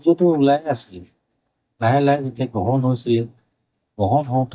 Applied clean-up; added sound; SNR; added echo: neural mask model DeepFilterNet 3.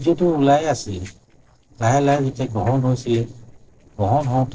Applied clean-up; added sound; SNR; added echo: neural separator model SepFormer DNS4.